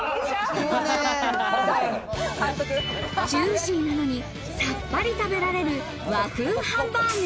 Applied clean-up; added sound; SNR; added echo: none; Bus; 17 dB; none.